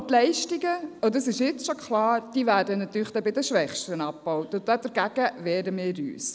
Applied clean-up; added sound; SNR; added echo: none; none; none; none.